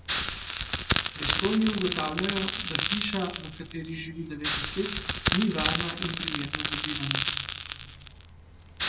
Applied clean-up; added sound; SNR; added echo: none; Crackle; -1 dB; reverberation time 1.4 s.